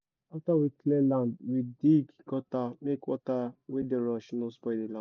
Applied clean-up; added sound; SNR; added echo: none; none; none; none.